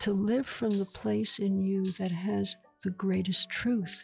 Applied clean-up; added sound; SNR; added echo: classical method log-MMSE.